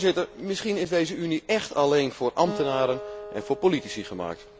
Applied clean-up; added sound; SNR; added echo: none; Acoustic guitar; 14 dB; none.